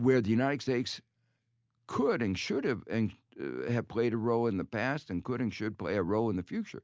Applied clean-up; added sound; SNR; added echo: none; none; none; none.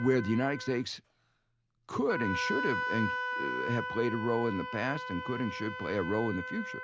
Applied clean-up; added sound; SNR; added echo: none; Wind instrument, woodwind instrument; 5 dB; none.